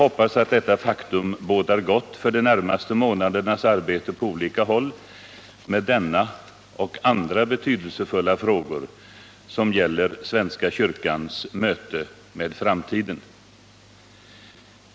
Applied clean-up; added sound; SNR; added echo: none; none; none; none.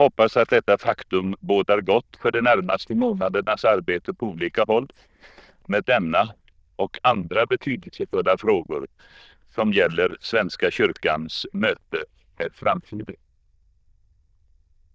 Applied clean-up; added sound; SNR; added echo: neural diffusion model UNIVERSE++.